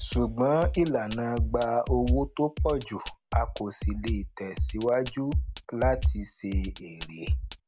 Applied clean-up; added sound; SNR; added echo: none; Drum kit; 2 dB; none.